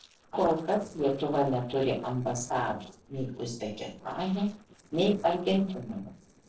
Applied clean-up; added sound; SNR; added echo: neural separator model SepFormer DNS4.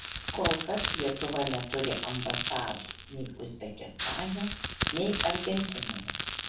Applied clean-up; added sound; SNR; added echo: none; Crackle; -3 dB; reverberation time 0.3 s.